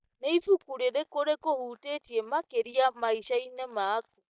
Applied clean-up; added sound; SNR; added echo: neural mask model DeepFilterNet 3.